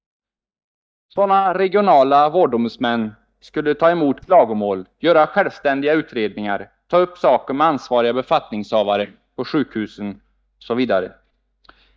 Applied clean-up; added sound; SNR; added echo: neural mask model DeepFilterNet 3.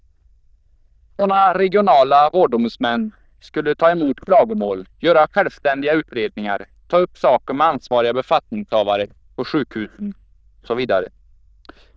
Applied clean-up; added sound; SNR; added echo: neural diffusion model UNIVERSE++.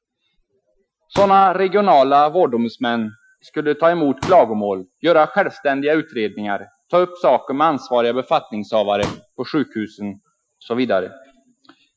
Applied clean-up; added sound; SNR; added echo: classical method Wiener filter.